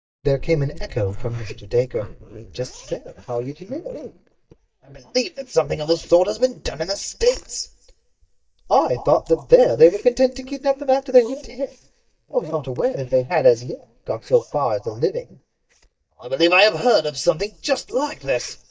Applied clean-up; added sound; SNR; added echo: neural mask model DeepFilterNet 3.